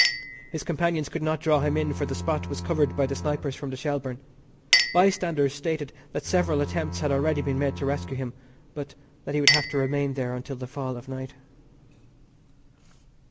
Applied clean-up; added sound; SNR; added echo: none; Chink, clink + Bowed string instrument; 4 dB; none.